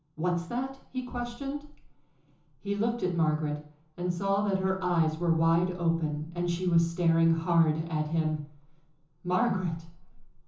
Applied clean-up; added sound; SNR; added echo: none; none; none; reverberation time 0.7 s.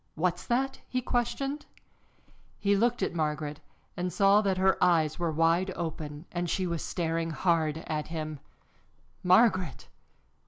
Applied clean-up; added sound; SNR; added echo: none; none; none; none.